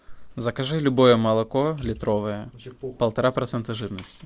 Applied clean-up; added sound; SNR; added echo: none; none; none; none.